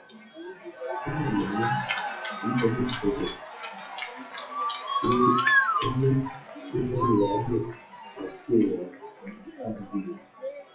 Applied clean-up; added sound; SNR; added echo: classical method WPE with log-MMSE.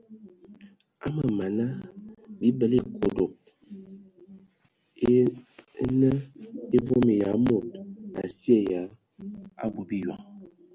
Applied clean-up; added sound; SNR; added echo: none; none; none; none.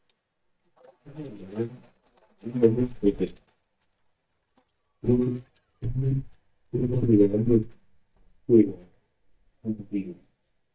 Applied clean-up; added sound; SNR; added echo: neural mask model DeepFilterNet 3.